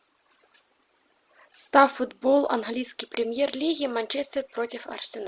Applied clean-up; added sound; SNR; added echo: none; none; none; none.